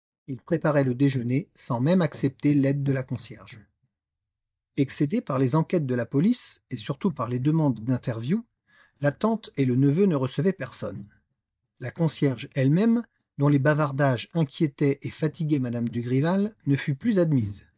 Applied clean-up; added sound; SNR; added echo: neural mask model DeepFilterNet 3.